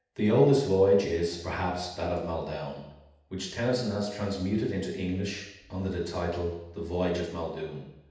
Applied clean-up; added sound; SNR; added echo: none; none; none; reverberation time 0.8 s.